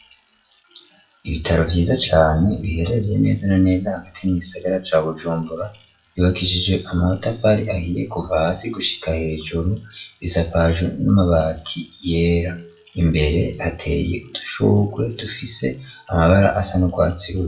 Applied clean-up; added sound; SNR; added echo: classical method WPE with log-MMSE.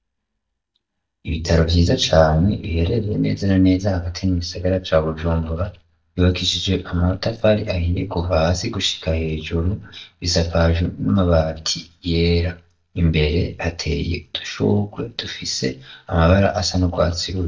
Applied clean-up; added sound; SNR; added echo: neural mask model DeepFilterNet 3.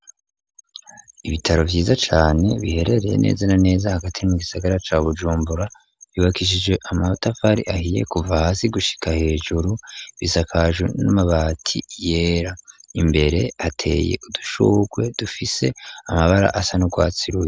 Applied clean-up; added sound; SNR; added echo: none; none; none; none.